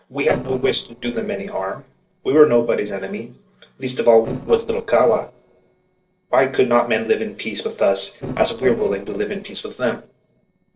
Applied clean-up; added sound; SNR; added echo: neural separator model SepFormer DNS4.